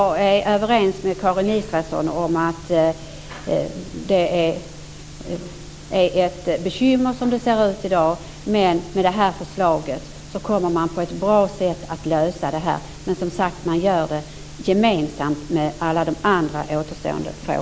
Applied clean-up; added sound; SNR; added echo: none; none; none; none.